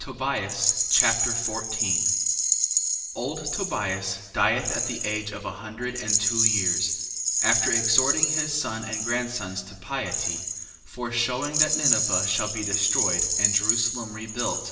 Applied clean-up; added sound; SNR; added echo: none; Rattle; -4 dB; reverberation time 1.1 s.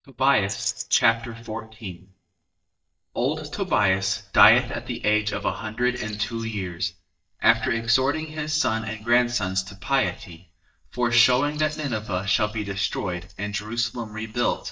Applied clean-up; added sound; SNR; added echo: neural mask model DeepFilterNet 3.